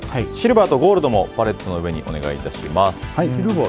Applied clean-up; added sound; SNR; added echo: none; none; none; none.